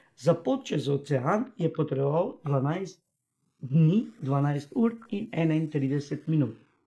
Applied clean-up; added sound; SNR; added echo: neural mask model Resemble Enhance denoiser.